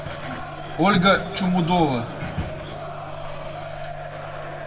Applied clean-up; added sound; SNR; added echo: none; Crowd; 10 dB; reverberation time 1.3 s.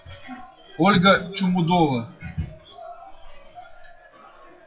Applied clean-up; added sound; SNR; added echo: classical method WPE with log-MMSE.